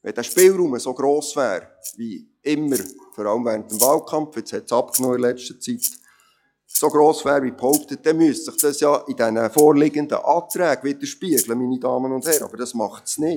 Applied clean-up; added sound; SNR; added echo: classical method log-MMSE.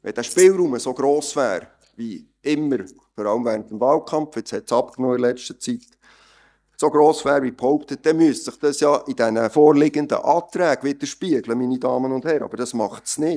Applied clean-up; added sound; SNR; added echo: neural mask model DeepFilterNet 3.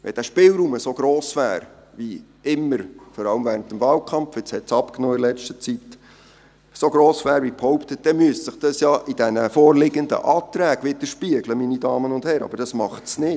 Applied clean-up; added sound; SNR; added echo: none; none; none; none.